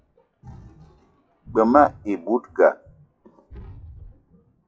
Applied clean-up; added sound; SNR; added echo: classical method WPE with log-MMSE.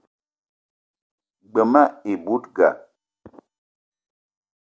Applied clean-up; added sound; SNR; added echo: none; none; none; none.